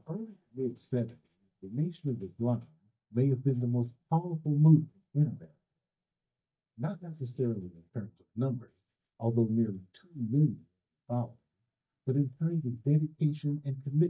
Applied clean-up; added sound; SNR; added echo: neural mask model DeepFilterNet 3.